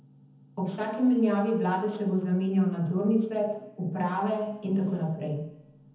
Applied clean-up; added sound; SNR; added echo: none; none; none; reverberation time 1.0 s.